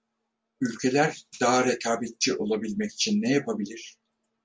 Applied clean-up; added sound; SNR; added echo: none; none; none; none.